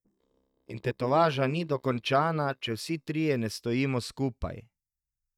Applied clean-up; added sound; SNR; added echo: neural mask model DeepFilterNet 3.